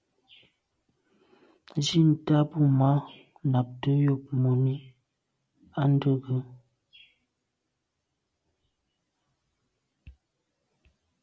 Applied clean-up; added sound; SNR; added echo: none; none; none; none.